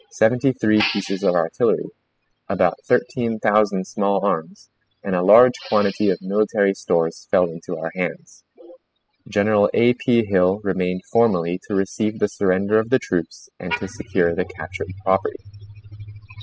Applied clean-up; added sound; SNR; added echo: classical method spectral subtraction.